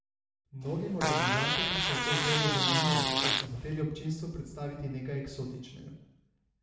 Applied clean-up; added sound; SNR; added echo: none; Fart; -5 dB; reverberation time 0.8 s.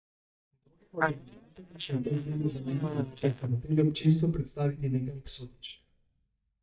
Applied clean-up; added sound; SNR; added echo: neural mask model DeepFilterNet 3.